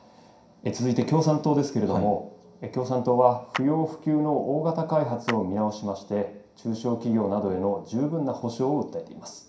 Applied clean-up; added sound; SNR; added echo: none; Clapping; 15 dB; reverberation time 0.5 s.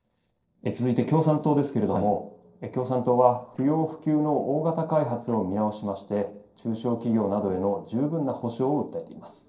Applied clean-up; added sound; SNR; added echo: neural separator model SepFormer DNS4.